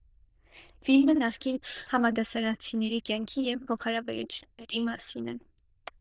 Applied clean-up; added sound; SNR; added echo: neural diffusion model UNIVERSE++.